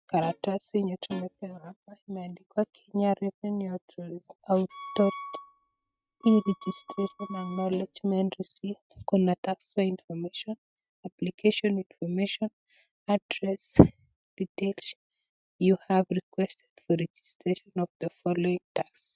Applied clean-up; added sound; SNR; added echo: neural mask model RNNoise.